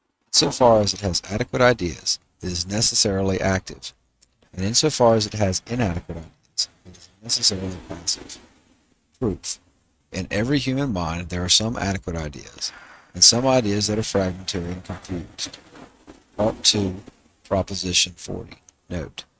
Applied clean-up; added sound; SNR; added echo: neural mask model RNNoise.